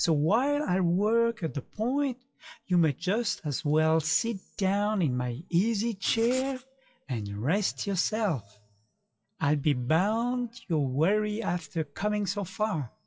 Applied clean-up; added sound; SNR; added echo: classical method WPE with log-MMSE.